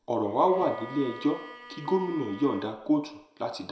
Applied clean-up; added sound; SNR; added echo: none; Bowed string instrument; 18 dB; reverberation time 0.6 s.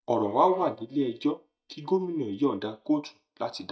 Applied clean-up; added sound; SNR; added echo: neural mask model DeepFilterNet 3.